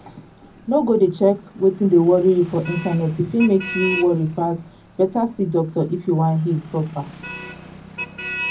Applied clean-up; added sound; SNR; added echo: none; Motor vehicle (road); 14 dB; reverberation time 0.4 s.